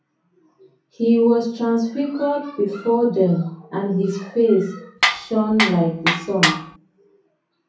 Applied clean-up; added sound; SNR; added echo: none; Tools; 1 dB; reverberation time 0.6 s.